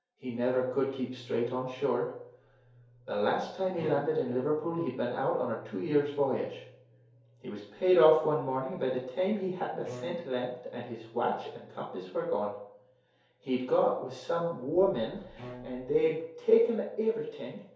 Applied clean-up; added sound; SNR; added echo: none; Bowed string instrument; 19 dB; reverberation time 2.4 s.